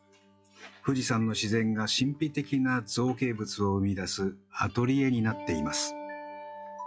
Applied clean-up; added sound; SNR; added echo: classical method log-MMSE.